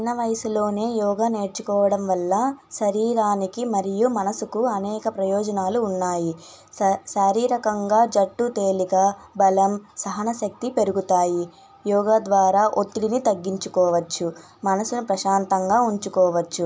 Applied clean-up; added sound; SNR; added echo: none; none; none; none.